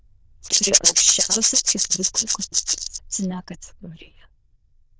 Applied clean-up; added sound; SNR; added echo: neural diffusion model UNIVERSE++.